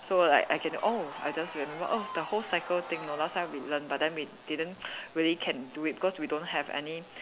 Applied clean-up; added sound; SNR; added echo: none; Crowd / Cheering; 15 dB; none.